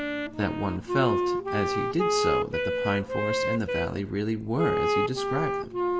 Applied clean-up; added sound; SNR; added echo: none; Wind instrument, woodwind instrument; -2 dB; none.